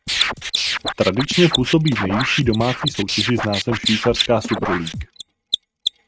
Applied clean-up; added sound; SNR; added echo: neural mask model RNNoise.